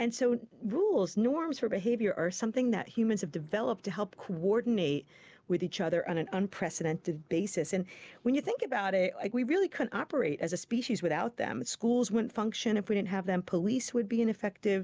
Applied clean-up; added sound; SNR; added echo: none; none; none; none.